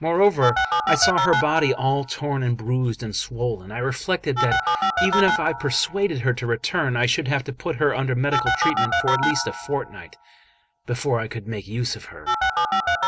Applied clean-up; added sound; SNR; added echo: none; Telephone; 3 dB; none.